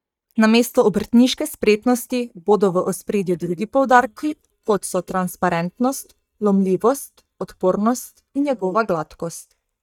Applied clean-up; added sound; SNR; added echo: neural mask model DeepFilterNet 3.